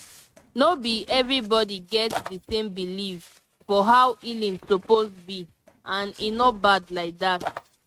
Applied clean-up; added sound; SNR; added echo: neural mask model RNNoise.